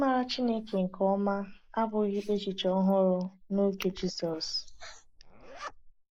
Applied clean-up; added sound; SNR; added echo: neural mask model Resemble Enhance denoiser.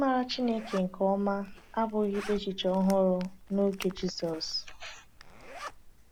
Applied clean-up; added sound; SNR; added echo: none; Zipper (clothing); 16 dB; none.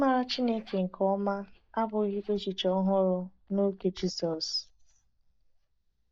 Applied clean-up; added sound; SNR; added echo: neural mask model DeepFilterNet 3.